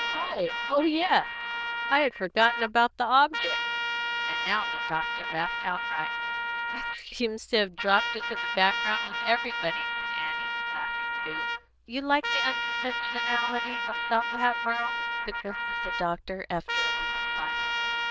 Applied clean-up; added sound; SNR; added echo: neural diffusion model UNIVERSE++.